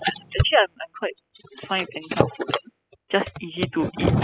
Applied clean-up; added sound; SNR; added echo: classical method spectral subtraction.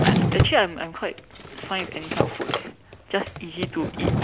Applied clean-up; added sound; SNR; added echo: none; Drawer open or close; -2 dB; none.